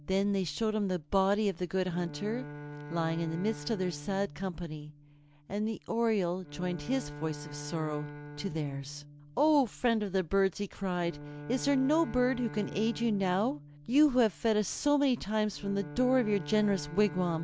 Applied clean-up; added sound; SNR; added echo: none; Bowed string instrument; 15 dB; none.